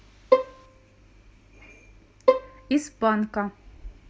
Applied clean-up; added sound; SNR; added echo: none; Bowed string instrument; -3 dB; none.